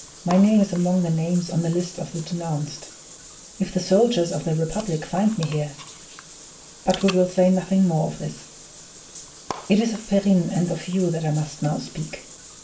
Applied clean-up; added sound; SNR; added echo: none; Bathtub (filling or washing) / Water; 17 dB; reverberation time 0.3 s.